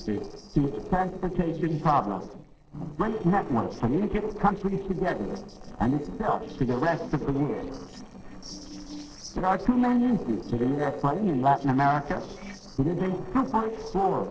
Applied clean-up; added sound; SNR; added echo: neural separator model SepFormer DNS4.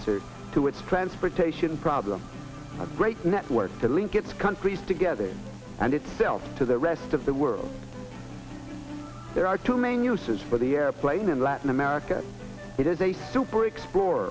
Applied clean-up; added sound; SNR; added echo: none; none; none; none.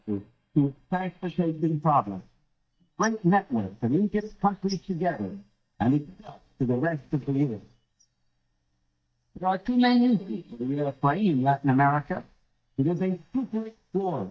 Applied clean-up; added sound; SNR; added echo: neural mask model DeepFilterNet 3.